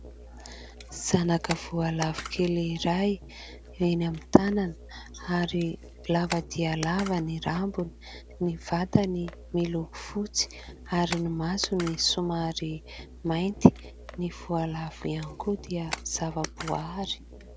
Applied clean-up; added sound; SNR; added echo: none; Camera + Musical instrument; 14 dB; none.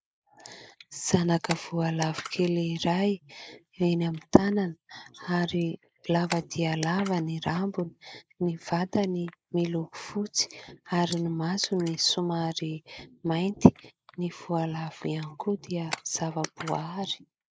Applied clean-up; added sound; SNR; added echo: neural mask model Resemble Enhance denoiser.